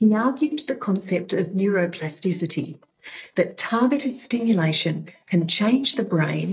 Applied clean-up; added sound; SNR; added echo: neural mask model DeepFilterNet 3.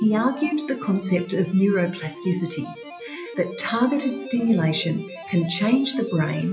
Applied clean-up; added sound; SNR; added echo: classical method WPE with log-MMSE.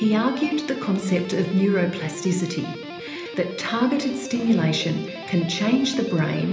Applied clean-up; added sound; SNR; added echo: none; Guitar; 12 dB; reverberation time 1.0 s.